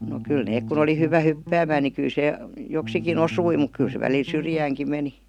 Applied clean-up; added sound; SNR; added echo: none; Bass guitar; 11 dB; none.